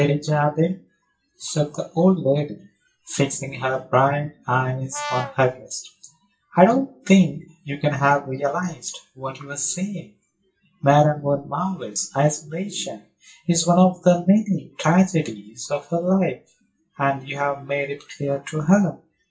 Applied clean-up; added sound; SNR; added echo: classical method WPE with log-MMSE.